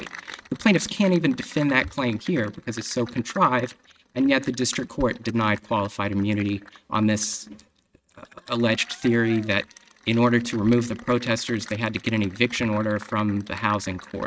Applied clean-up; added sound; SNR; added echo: neural mask model RNNoise.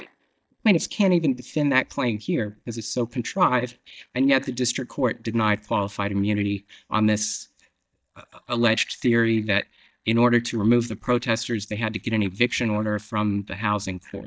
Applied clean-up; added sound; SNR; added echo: neural mask model DeepFilterNet 3.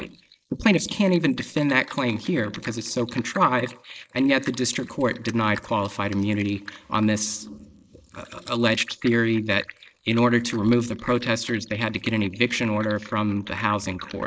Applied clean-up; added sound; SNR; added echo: neural mask model Resemble Enhance denoiser.